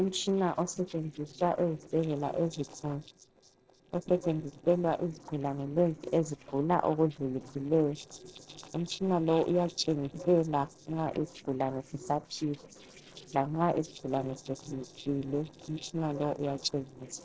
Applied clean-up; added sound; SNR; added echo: neural separator model SepFormer DNS4.